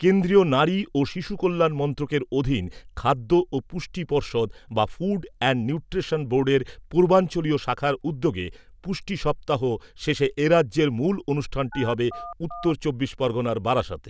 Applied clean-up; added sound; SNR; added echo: none; Telephone; 14 dB; none.